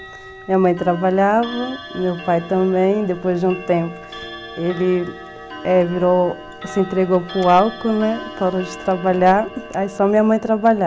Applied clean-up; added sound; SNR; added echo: none; Clock; 16 dB; none.